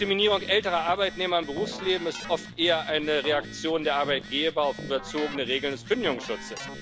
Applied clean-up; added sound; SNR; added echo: none; Telephone + Keyboard (musical); 13 dB; none.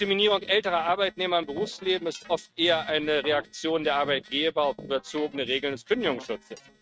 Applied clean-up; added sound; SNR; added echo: neural mask model RNNoise.